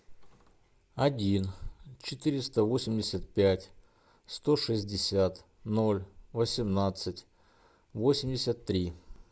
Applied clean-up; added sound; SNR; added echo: none; none; none; none.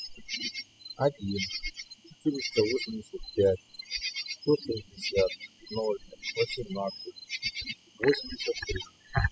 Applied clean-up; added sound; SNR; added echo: classical method spectral subtraction.